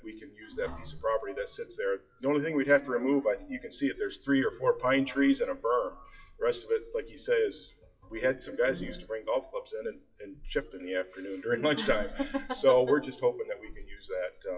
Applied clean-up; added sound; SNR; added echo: classical method WPE with log-MMSE.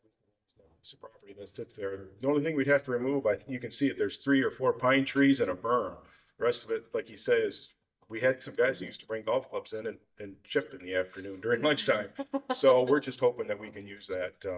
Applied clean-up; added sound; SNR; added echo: neural mask model DeepFilterNet 3.